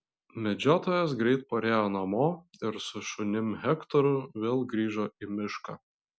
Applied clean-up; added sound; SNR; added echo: none; none; none; none.